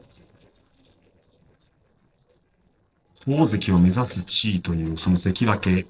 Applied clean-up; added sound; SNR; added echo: neural separator model SepFormer DNS4.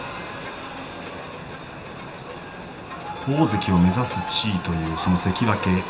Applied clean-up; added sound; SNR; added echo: none; Bowed string instrument; 18 dB; reverberation time 0.8 s.